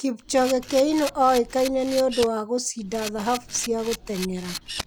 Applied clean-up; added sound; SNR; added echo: none; Camera; 12 dB; none.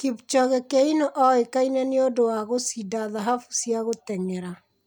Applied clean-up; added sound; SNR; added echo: none; none; none; none.